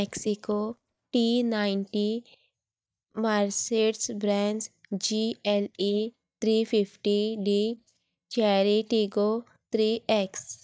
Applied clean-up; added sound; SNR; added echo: neural mask model DeepFilterNet 3.